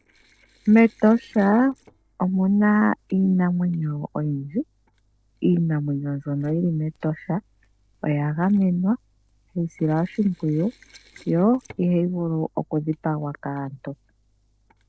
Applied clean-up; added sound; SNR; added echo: neural separator model SepFormer DNS4.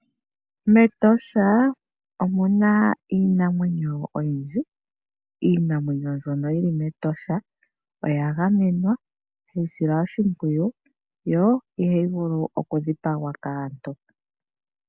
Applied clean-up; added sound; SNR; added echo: none; none; none; none.